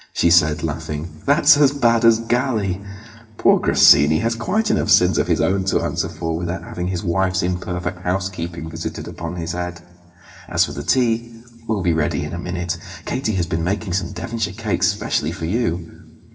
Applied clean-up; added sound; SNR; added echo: none; none; none; reverberation time 1.7 s.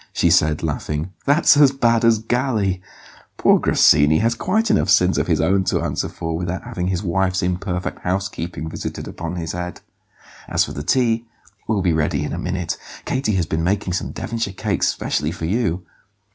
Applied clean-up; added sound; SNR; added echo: none; none; none; none.